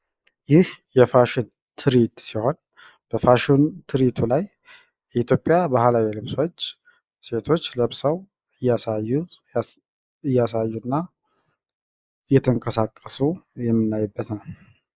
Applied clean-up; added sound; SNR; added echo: neural mask model Resemble Enhance denoiser.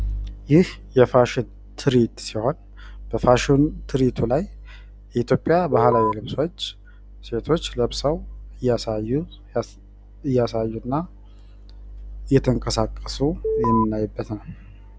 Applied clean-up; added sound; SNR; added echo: none; Alarm; -1 dB; none.